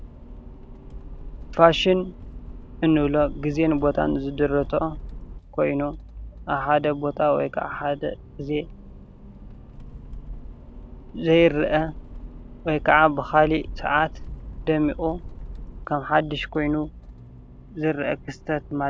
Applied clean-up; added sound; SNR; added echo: none; Accelerating, revving, vroom; 14 dB; none.